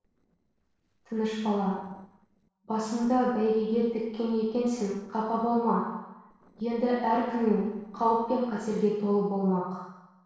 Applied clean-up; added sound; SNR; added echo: neural separator model SepFormer DNS4.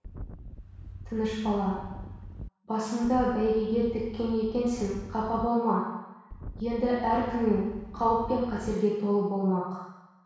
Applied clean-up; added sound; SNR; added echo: none; Wind; 13 dB; reverberation time 1.1 s.